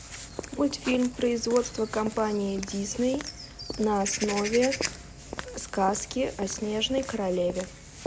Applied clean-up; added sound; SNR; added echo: none; Walk, footsteps / Bird vocalization, bird call, bird song; 10 dB; none.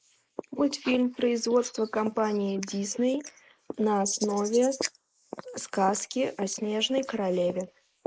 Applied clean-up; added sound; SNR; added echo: neural mask model Resemble Enhance denoiser.